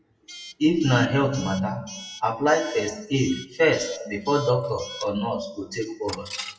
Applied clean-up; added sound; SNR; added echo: classical method WPE with log-MMSE.